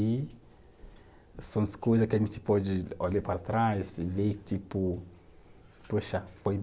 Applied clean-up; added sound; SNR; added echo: none; none; none; none.